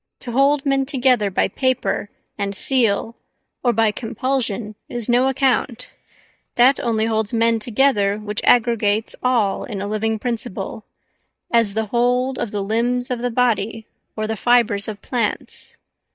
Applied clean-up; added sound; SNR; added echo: neural mask model DeepFilterNet 3.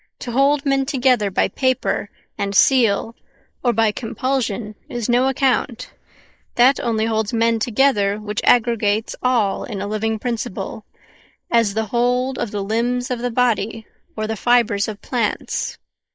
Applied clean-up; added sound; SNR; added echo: neural mask model Resemble Enhance denoiser.